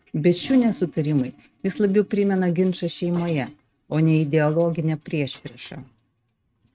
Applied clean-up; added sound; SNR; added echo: neural mask model RNNoise.